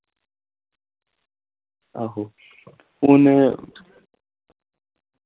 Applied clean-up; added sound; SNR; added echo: none; none; none; none.